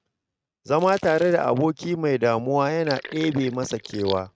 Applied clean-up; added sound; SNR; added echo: neural mask model RNNoise.